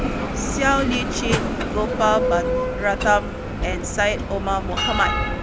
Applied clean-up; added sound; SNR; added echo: none; Bell; 0 dB; none.